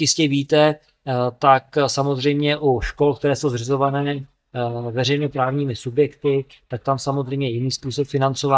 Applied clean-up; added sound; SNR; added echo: neural mask model DeepFilterNet 3.